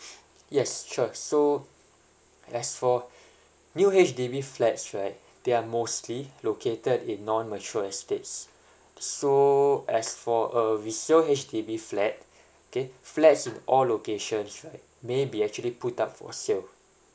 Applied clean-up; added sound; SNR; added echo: none; none; none; none.